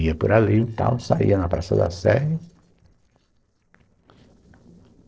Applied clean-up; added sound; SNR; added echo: neural separator model SepFormer DNS4.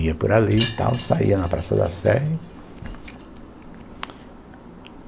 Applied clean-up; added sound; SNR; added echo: none; Wind chime; 13 dB; none.